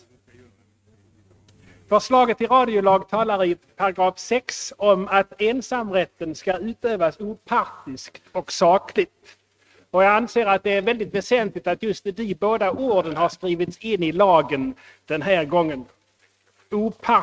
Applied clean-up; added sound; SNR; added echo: neural mask model RNNoise.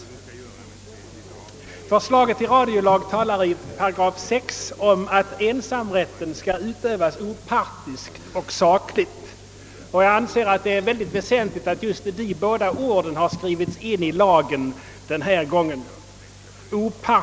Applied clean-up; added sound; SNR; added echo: none; none; none; none.